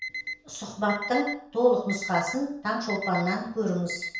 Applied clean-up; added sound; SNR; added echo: none; Alarm; 10 dB; reverberation time 0.5 s.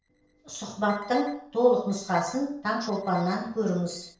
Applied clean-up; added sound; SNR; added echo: neural separator model SepFormer DNS4.